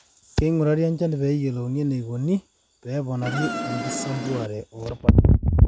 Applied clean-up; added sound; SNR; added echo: none; Insect; 7 dB; none.